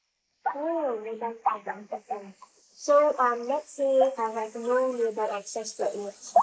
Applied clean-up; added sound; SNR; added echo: neural mask model Resemble Enhance denoiser.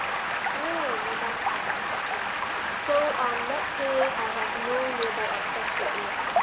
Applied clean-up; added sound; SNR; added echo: none; Stream; -3 dB; none.